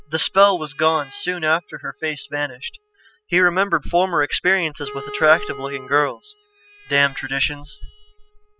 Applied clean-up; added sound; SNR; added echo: classical method spectral subtraction.